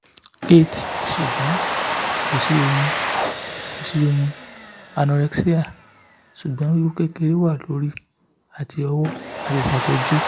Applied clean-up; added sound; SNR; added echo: none; Domestic sounds, home sounds; 6 dB; none.